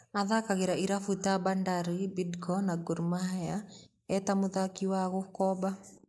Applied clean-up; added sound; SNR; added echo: neural mask model Resemble Enhance denoiser.